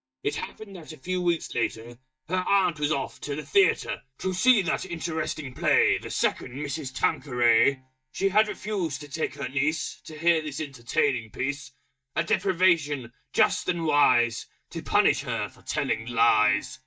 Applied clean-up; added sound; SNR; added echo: neural mask model DeepFilterNet 3.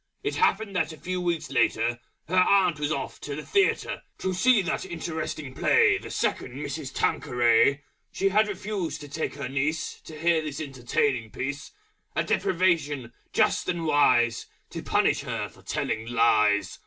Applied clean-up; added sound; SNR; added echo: none; none; none; none.